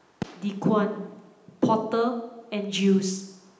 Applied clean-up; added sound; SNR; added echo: none; Fireworks; 20 dB; reverberation time 0.9 s.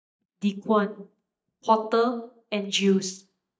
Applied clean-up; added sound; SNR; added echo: neural mask model DeepFilterNet 3.